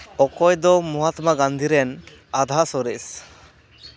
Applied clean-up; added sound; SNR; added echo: none; none; none; none.